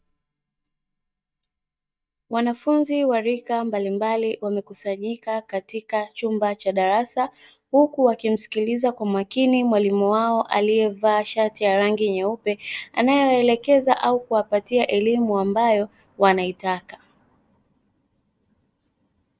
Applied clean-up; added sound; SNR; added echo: neural mask model DeepFilterNet 3.